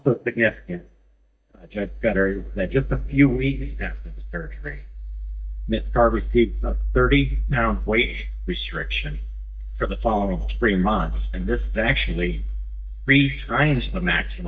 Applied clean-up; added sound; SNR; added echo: neural mask model DeepFilterNet 3.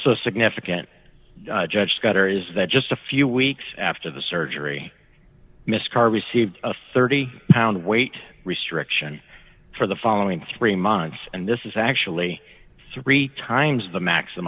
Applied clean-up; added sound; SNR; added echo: none; none; none; none.